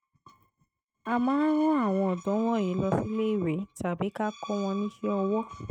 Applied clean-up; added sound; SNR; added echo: neural mask model RNNoise.